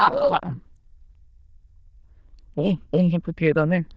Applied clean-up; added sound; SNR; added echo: neural diffusion model UNIVERSE++.